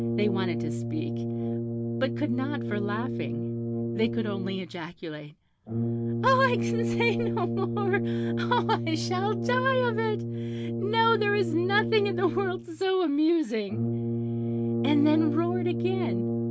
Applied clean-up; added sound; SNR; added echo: none; Brass instrument; 1 dB; none.